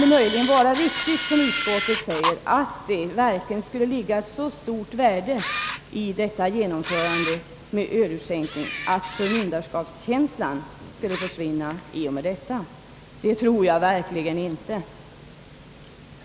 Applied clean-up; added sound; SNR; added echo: none; Camera; 3 dB; none.